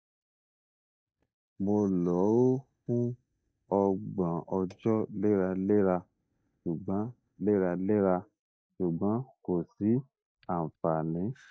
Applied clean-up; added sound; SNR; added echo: neural mask model DeepFilterNet 3.